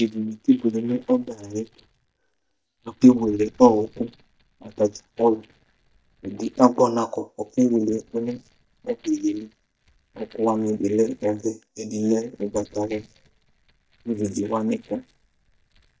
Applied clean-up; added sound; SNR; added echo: neural mask model DeepFilterNet 3.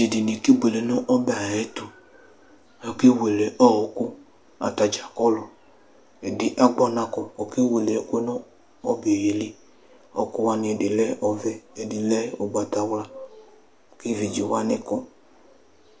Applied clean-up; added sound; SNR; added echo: none; none; none; none.